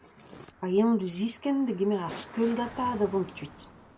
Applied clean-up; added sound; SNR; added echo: none; Traffic noise, roadway noise / Car; 19 dB; none.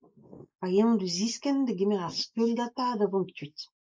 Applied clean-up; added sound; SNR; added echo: neural mask model Resemble Enhance denoiser.